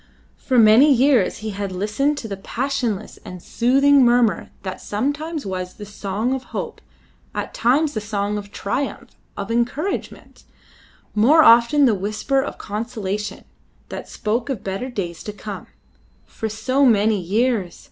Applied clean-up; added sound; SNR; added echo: none; none; none; none.